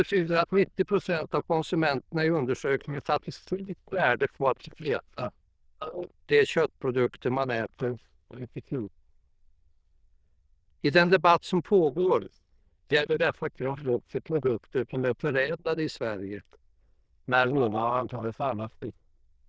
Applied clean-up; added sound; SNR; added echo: neural diffusion model UNIVERSE++.